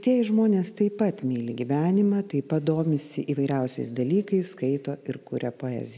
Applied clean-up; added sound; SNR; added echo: none; none; none; none.